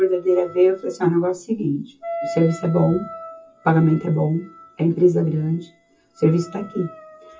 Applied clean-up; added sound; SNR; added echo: classical method WPE with log-MMSE.